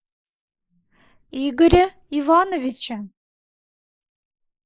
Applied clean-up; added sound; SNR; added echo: neural mask model Resemble Enhance denoiser.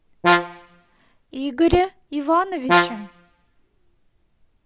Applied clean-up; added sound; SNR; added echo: none; Brass instrument; -2 dB; none.